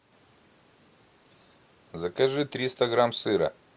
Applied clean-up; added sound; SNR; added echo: none; none; none; none.